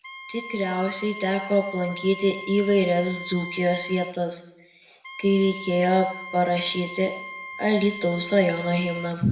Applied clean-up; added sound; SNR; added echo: none; Wind instrument, woodwind instrument; 13 dB; reverberation time 0.8 s.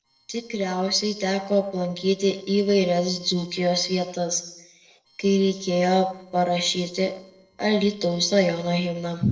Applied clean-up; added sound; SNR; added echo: neural separator model SepFormer DNS4.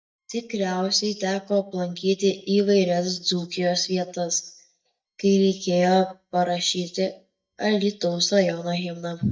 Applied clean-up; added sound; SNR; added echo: neural mask model DeepFilterNet 3.